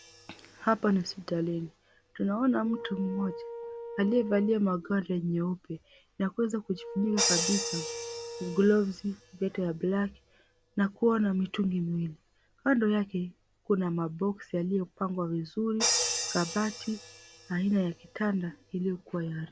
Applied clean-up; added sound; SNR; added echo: none; Wind instrument, woodwind instrument + Crash cymbal; 9 dB; none.